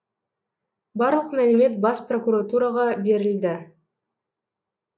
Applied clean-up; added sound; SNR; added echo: none; none; none; none.